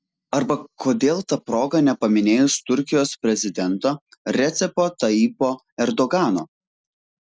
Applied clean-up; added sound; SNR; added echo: none; none; none; none.